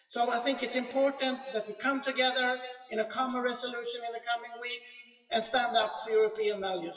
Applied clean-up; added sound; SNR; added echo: classical method WPE with log-MMSE.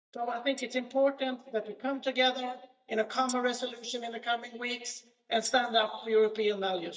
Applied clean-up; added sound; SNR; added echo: neural mask model DeepFilterNet 3.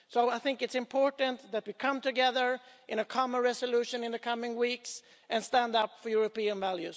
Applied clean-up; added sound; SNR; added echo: none; none; none; none.